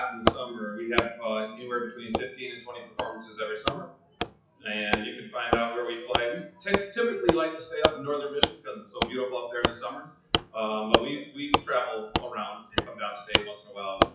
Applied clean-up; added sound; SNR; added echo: classical method WPE with log-MMSE.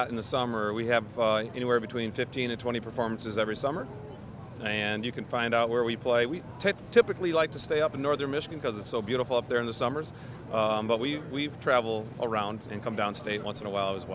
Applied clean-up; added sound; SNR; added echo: none; none; none; none.